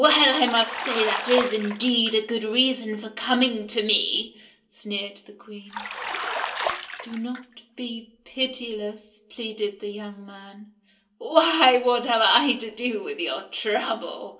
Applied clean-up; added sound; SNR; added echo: none; Bathtub (filling or washing); 7 dB; reverberation time 0.2 s.